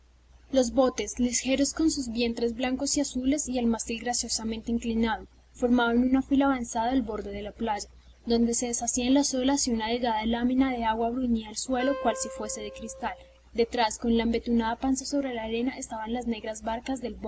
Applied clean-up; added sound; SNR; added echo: none; Wind instrument, woodwind instrument; 13 dB; none.